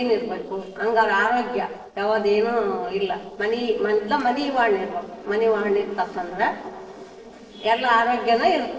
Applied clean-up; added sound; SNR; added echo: neural separator model SepFormer DNS4.